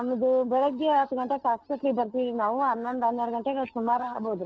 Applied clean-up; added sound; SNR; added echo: neural separator model SepFormer DNS4.